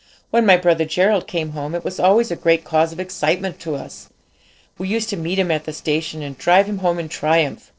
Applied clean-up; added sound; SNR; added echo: neural separator model SepFormer DNS4.